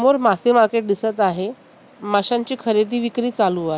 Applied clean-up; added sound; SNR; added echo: none; none; none; none.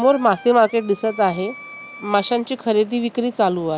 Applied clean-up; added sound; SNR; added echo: none; Wind instrument, woodwind instrument; 19 dB; none.